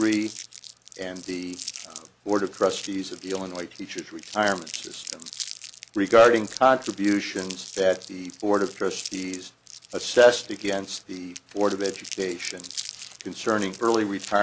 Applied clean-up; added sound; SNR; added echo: none; Crumpling, crinkling; 15 dB; none.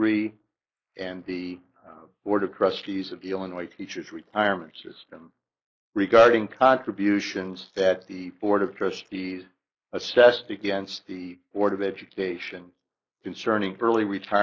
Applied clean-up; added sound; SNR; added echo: neural mask model Resemble Enhance denoiser.